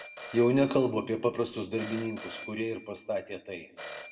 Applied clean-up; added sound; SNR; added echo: none; Telephone; 10 dB; reverberation time 0.7 s.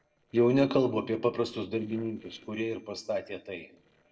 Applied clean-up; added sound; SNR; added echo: neural separator model SepFormer DNS4.